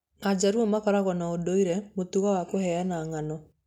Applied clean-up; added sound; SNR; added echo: none; none; none; none.